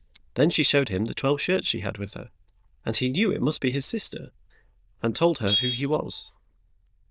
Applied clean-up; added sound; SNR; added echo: neural diffusion model UNIVERSE++.